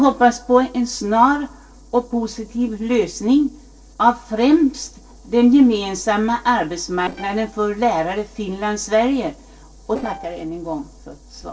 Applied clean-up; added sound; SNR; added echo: neural separator model SepFormer DNS4.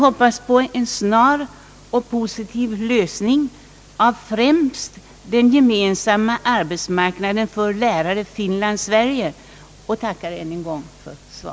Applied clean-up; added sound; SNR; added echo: none; none; none; none.